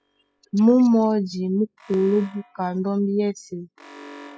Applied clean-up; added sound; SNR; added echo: classical method spectral subtraction.